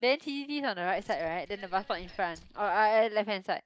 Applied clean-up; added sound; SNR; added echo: neural mask model DeepFilterNet 3.